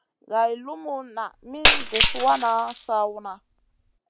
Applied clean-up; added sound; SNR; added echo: none; Shatter; -2 dB; none.